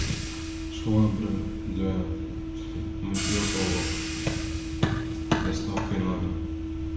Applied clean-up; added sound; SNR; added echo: none; Hi-hat; 12 dB; reverberation time 0.9 s.